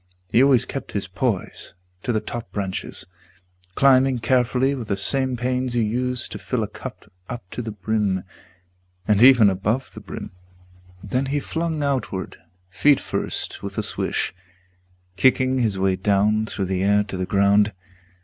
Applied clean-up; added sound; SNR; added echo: none; none; none; none.